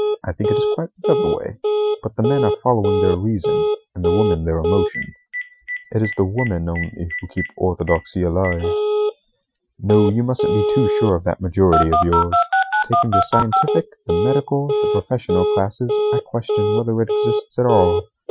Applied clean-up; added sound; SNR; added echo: classical method Wiener filter.